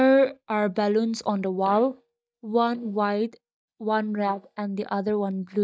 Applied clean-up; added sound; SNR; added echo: neural mask model DeepFilterNet 3.